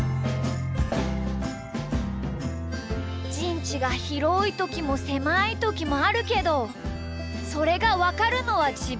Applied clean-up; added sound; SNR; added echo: none; none; none; none.